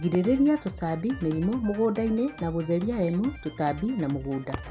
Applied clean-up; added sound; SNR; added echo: none; Drum kit; 15 dB; none.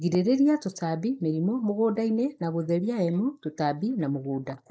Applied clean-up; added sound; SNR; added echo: neural mask model Resemble Enhance denoiser.